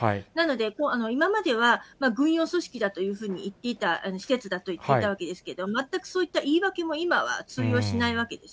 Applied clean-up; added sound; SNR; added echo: none; none; none; none.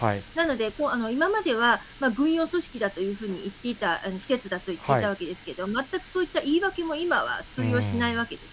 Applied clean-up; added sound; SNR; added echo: none; Water tap, faucet; 18 dB; none.